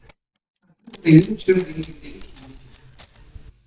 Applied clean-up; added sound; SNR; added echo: neural mask model DeepFilterNet 3.